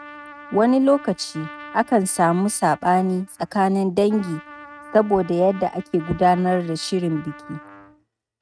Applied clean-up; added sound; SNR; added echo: neural mask model RNNoise.